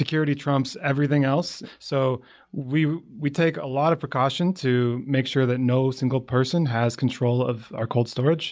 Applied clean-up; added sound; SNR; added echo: none; none; none; none.